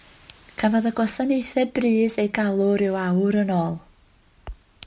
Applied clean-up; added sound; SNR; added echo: none; none; none; none.